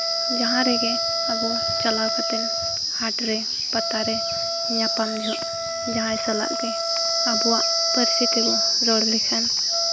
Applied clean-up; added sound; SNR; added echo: none; Wind instrument, woodwind instrument; 7 dB; none.